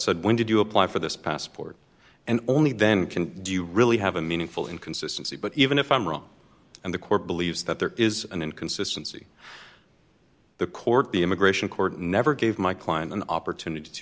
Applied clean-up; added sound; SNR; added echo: none; none; none; none.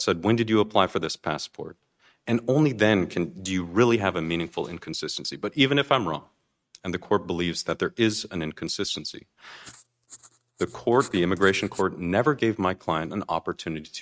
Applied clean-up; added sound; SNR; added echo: neural mask model RNNoise.